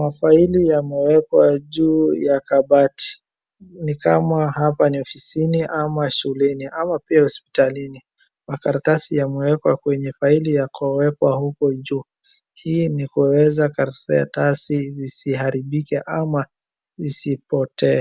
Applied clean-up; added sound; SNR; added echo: none; none; none; none.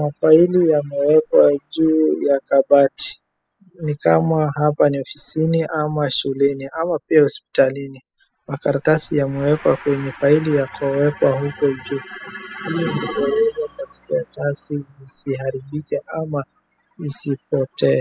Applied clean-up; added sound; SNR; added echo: classical method spectral subtraction.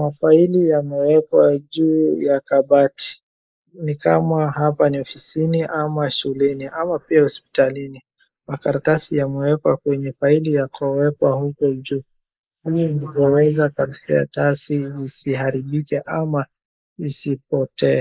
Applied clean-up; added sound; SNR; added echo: neural mask model Resemble Enhance denoiser.